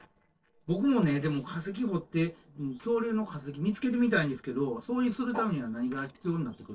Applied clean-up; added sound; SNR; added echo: neural separator model SepFormer DNS4.